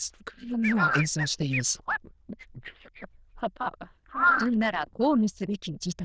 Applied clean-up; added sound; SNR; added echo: neural diffusion model UNIVERSE++.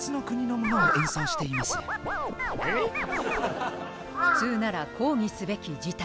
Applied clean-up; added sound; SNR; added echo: none; Scratching (performance technique) + Crow; 0 dB; none.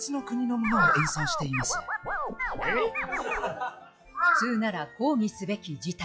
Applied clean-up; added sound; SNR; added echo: classical method log-MMSE.